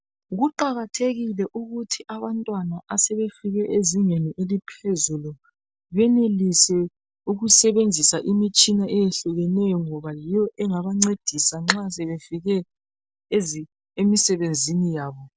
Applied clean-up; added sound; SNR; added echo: none; none; none; none.